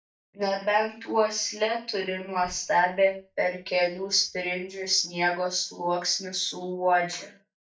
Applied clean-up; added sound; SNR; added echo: neural mask model DeepFilterNet 3.